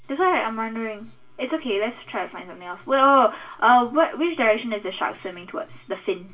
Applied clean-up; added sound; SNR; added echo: none; none; none; reverberation time 0.2 s.